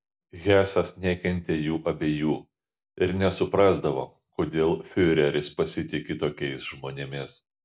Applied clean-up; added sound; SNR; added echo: none; none; none; none.